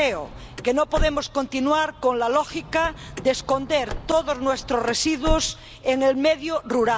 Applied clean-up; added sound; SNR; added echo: none; Car; 10 dB; none.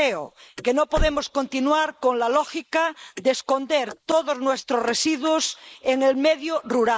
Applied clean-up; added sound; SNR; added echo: neural mask model Resemble Enhance denoiser.